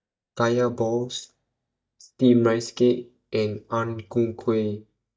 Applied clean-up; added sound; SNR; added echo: neural mask model DeepFilterNet 3.